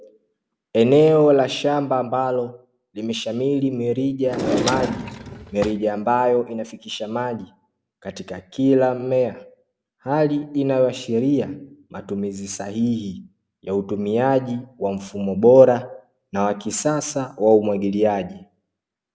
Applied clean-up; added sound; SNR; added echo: none; Drawer open or close; 6 dB; none.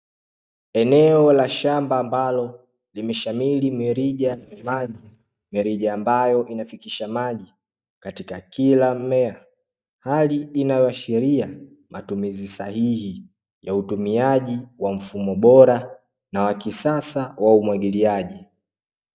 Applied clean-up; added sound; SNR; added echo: neural mask model DeepFilterNet 3.